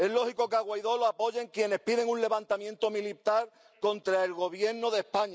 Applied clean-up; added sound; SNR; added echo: none; none; none; none.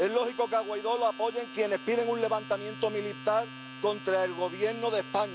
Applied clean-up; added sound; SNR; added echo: none; Domestic sounds, home sounds; 14 dB; none.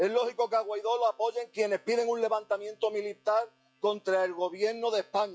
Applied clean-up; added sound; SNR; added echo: classical method log-MMSE.